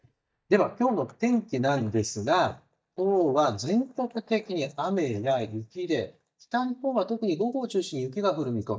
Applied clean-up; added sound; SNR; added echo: neural mask model DeepFilterNet 3.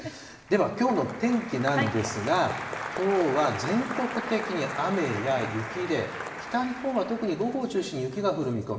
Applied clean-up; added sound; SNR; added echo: none; Applause; 9 dB; reverberation time 2.1 s.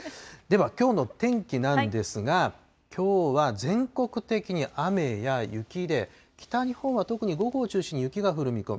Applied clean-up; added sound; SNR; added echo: none; none; none; none.